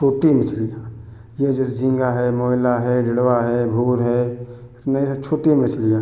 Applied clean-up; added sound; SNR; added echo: none; none; none; none.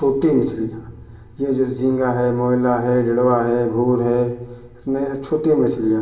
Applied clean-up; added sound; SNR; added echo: none; none; none; reverberation time 0.6 s.